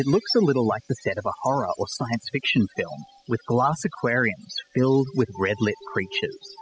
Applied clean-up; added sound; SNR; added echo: classical method spectral subtraction.